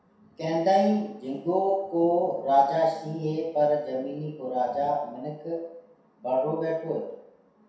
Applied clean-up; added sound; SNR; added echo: none; none; none; reverberation time 0.7 s.